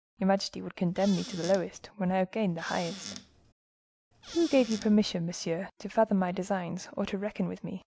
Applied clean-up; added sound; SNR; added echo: none; Squeak / Cupboard open or close; 14 dB; none.